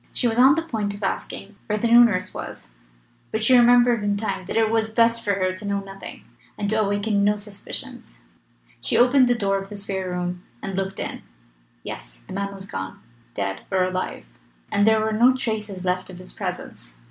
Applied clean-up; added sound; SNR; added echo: none; none; none; none.